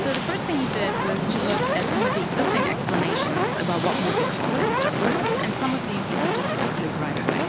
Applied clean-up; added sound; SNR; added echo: none; Fire; -5 dB; none.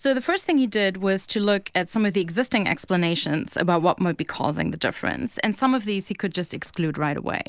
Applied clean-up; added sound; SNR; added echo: none; none; none; none.